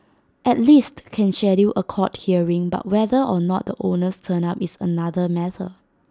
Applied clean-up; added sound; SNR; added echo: none; none; none; none.